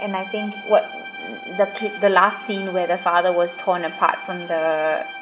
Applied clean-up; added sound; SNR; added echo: none; Bowed string instrument; 13 dB; none.